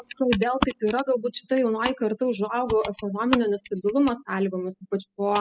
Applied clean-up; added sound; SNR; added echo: classical method spectral subtraction.